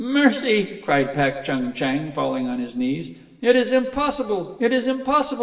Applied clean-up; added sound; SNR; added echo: none; none; none; reverberation time 1.0 s.